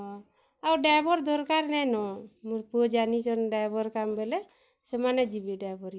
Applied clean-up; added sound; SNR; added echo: none; none; none; none.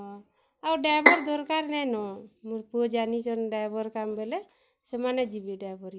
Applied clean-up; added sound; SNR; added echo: none; Bowed string instrument; -4 dB; none.